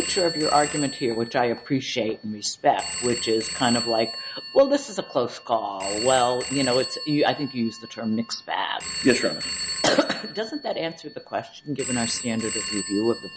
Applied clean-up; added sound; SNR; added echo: none; Telephone; 8 dB; none.